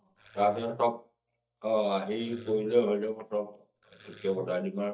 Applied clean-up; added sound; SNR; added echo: neural mask model DeepFilterNet 3.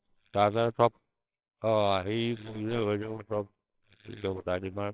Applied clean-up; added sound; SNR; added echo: neural separator model SepFormer WHAMR!.